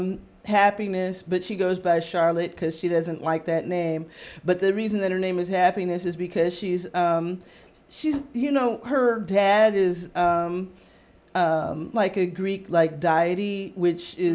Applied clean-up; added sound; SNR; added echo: none; none; none; none.